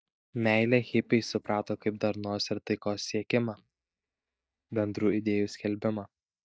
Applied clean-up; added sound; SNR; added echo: neural mask model DeepFilterNet 3.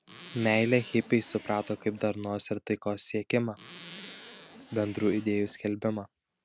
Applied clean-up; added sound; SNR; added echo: none; Zipper (clothing); 16 dB; none.